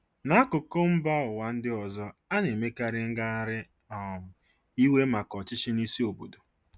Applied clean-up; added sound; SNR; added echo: none; none; none; none.